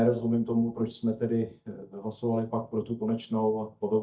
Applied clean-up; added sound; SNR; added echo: neural mask model DeepFilterNet 3.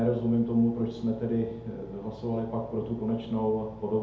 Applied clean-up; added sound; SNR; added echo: none; Engine; 18 dB; reverberation time 2.0 s.